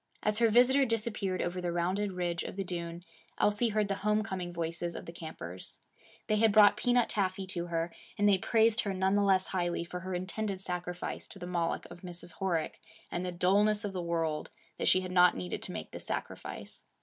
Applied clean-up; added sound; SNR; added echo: none; none; none; none.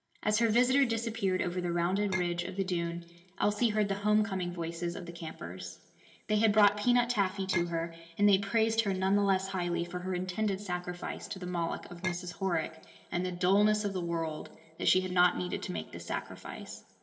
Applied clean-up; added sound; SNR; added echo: none; Chink, clink; 10 dB; reverberation time 1.6 s.